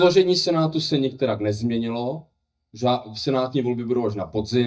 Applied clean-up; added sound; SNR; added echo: neural mask model DeepFilterNet 3.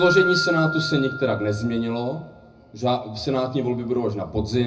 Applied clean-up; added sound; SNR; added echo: none; Keyboard (musical); 8 dB; reverberation time 0.4 s.